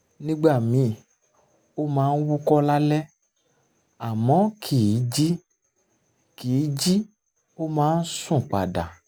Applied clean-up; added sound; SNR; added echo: none; none; none; none.